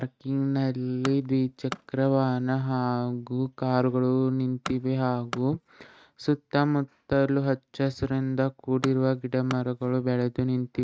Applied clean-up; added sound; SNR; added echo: neural mask model RNNoise.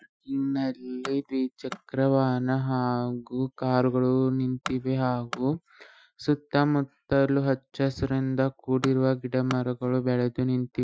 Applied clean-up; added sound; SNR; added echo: classical method Wiener filter.